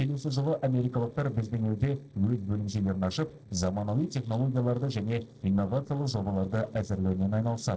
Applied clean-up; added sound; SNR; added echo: neural separator model SepFormer DNS4.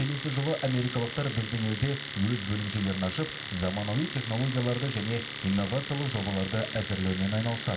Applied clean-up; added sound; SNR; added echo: none; Domestic sounds, home sounds; 6 dB; reverberation time 0.7 s.